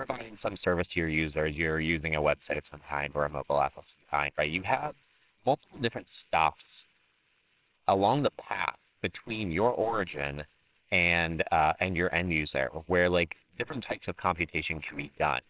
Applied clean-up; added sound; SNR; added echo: neural separator model SepFormer WHAMR!.